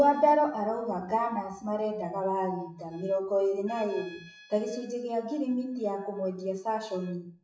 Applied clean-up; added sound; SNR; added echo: classical method WPE with log-MMSE.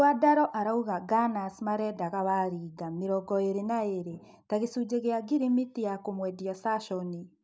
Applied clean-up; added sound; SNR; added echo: none; none; none; none.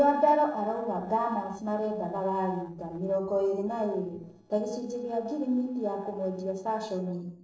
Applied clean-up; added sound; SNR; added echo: neural separator model SepFormer DNS4.